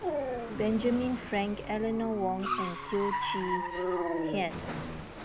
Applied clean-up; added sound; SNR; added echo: none; Car + Dog; 2 dB; none.